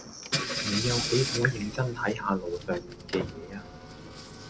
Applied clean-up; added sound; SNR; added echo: none; Engine / Car; 4 dB; none.